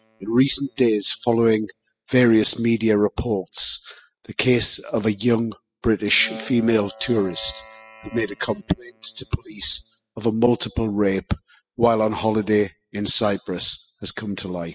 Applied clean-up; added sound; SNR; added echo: classical method spectral subtraction.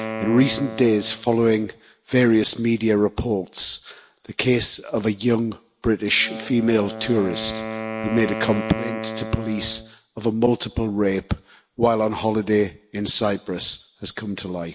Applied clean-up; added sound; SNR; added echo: none; Wind instrument, woodwind instrument; 13 dB; none.